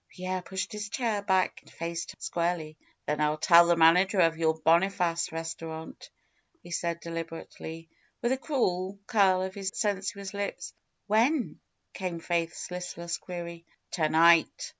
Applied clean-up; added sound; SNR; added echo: none; none; none; none.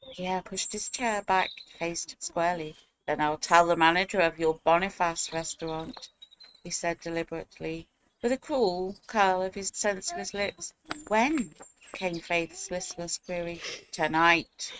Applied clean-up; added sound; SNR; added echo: neural mask model RNNoise.